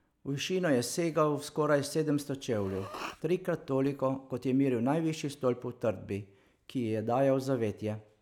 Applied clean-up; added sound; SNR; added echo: none; Respiratory sounds; 16 dB; none.